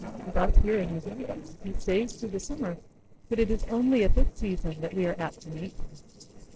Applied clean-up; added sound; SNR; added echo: neural separator model SepFormer DNS4.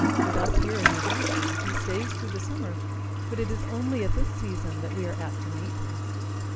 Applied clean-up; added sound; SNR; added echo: none; Toilet flush; -3 dB; none.